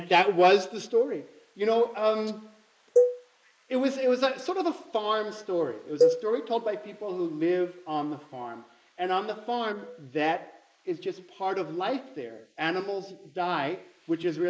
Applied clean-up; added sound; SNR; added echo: neural mask model Resemble Enhance denoiser.